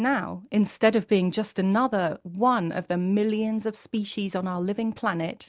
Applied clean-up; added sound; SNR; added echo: none; none; none; none.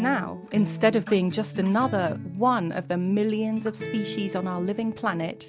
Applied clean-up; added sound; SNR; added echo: none; Acoustic guitar; 11 dB; none.